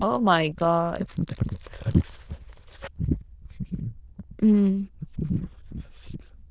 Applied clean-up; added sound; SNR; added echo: neural diffusion model UNIVERSE++.